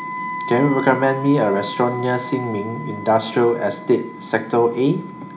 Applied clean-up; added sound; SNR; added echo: none; Wind instrument, woodwind instrument; 12 dB; reverberation time 0.4 s.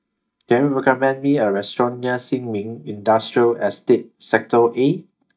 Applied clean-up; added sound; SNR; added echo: neural mask model DeepFilterNet 3.